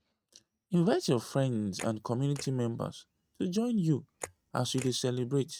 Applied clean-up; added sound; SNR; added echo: neural mask model RNNoise.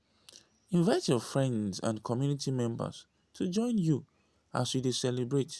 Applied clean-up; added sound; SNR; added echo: none; none; none; none.